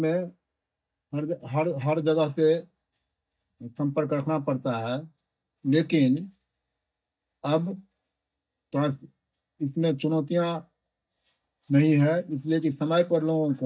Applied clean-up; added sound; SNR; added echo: neural mask model DeepFilterNet 3.